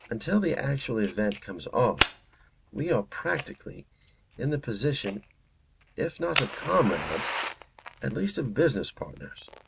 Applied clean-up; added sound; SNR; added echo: none; Fire; 7 dB; none.